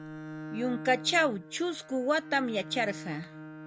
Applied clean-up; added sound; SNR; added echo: none; Bowed string instrument; 12 dB; none.